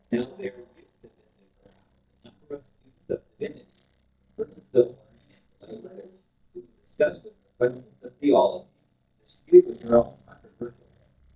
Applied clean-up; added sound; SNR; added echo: neural mask model DeepFilterNet 3.